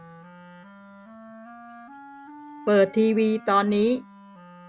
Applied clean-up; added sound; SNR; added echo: none; Wind instrument, woodwind instrument; 19 dB; none.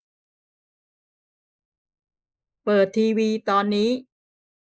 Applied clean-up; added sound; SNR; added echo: neural mask model Resemble Enhance denoiser.